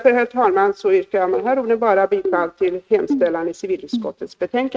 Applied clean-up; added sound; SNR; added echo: neural mask model RNNoise.